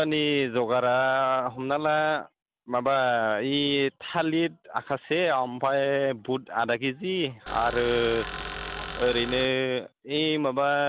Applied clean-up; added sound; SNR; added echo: none; Tools; 8 dB; none.